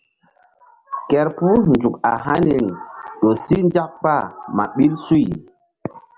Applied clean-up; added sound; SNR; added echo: none; none; none; none.